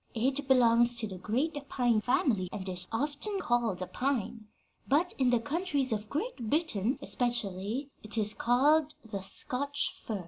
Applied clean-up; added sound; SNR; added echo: none; none; none; none.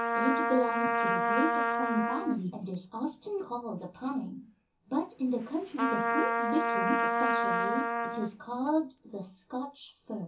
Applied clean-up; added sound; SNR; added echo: none; Trumpet; -1 dB; reverberation time 0.3 s.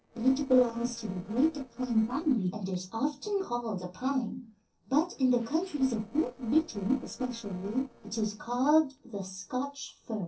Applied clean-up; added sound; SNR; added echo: neural separator model SepFormer DNS4.